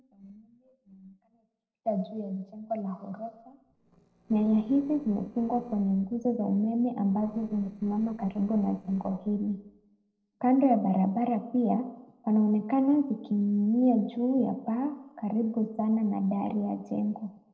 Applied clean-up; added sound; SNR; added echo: neural separator model SepFormer DNS4.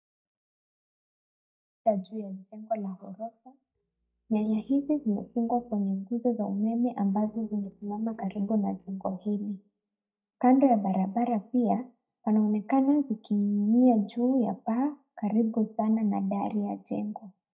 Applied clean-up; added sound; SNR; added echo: neural mask model DeepFilterNet 3.